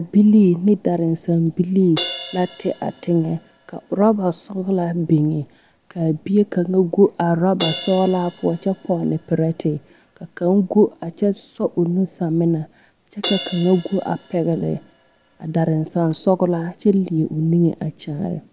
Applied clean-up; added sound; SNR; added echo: none; Crash cymbal; 16 dB; none.